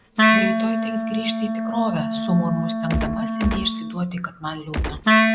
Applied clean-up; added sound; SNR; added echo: none; Wind instrument, woodwind instrument + Gunshot, gunfire; -5 dB; none.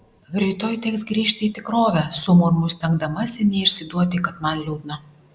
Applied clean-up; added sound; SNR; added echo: none; none; none; none.